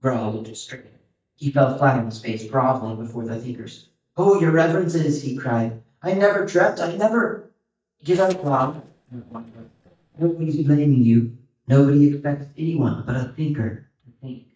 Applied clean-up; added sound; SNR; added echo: neural mask model DeepFilterNet 3.